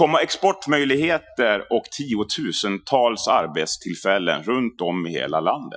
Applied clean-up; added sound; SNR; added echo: classical method Wiener filter.